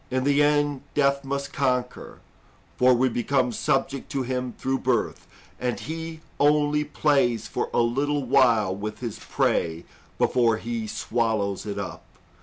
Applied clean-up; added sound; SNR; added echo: none; none; none; none.